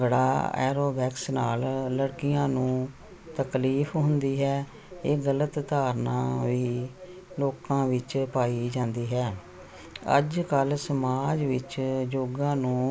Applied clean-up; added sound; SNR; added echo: none; none; none; none.